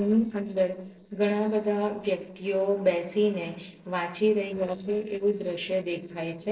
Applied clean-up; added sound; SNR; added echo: neural separator model SepFormer DNS4.